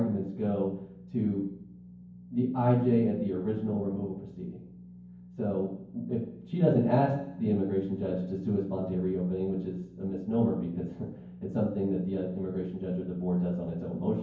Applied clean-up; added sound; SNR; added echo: none; none; none; reverberation time 0.9 s.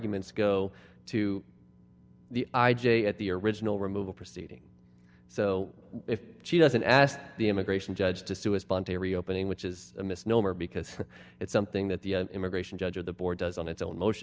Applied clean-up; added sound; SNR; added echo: none; none; none; none.